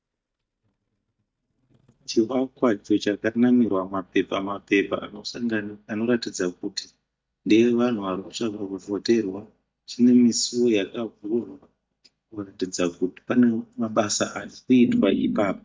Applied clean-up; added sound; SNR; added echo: neural mask model DeepFilterNet 3.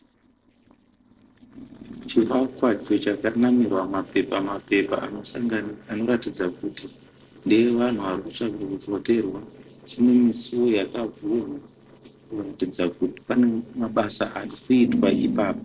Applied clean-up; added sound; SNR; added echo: neural separator model SepFormer DNS4.